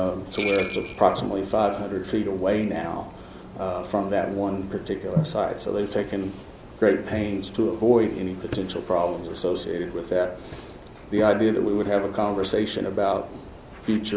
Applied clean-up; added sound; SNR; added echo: none; Bell; 9 dB; none.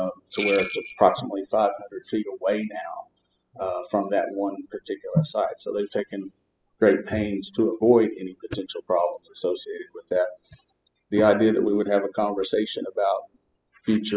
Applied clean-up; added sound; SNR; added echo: classical method spectral subtraction.